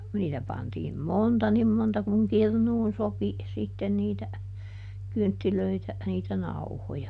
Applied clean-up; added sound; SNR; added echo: none; none; none; none.